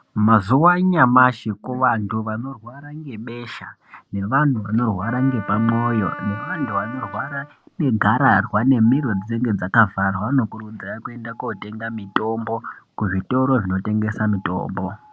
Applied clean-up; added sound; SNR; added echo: none; Wind instrument, woodwind instrument; 14 dB; none.